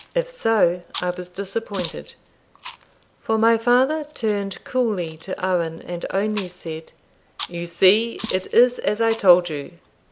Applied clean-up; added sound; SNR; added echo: none; Chewing, mastication; 16 dB; none.